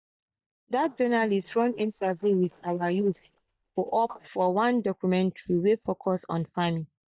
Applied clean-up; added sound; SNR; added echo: neural mask model DeepFilterNet 3.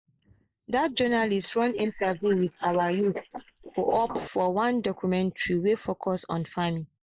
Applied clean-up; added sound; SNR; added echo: neural mask model Resemble Enhance denoiser.